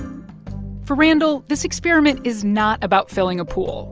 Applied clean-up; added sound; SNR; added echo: none; none; none; none.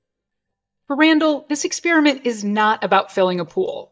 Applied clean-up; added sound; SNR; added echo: neural mask model DeepFilterNet 3.